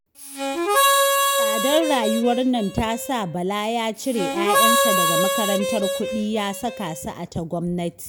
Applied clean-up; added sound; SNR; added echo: none; Harmonica; -3 dB; none.